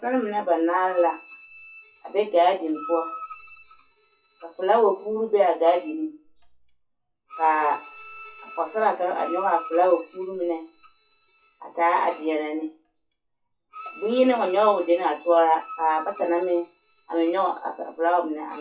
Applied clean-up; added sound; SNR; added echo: classical method WPE with log-MMSE.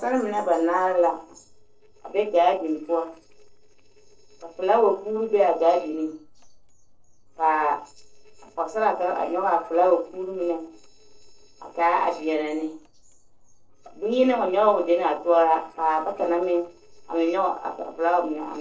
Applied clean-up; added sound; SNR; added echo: neural separator model SepFormer DNS4.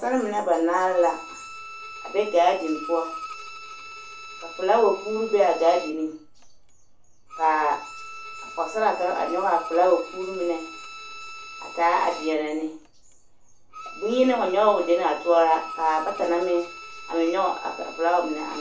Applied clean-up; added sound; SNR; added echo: none; Bowed string instrument; 15 dB; reverberation time 0.3 s.